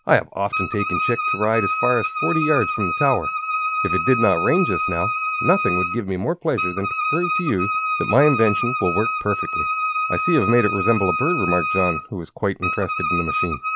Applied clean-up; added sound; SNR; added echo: none; Wind instrument, woodwind instrument; 2 dB; none.